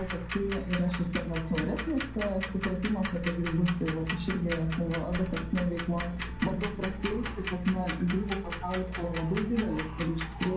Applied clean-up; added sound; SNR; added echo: none; Tick-tock; 3 dB; reverberation time 0.6 s.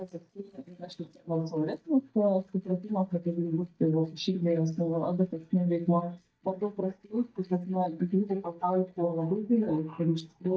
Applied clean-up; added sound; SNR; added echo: neural mask model DeepFilterNet 3.